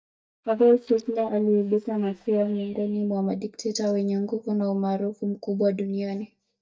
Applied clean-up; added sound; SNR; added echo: neural mask model DeepFilterNet 3.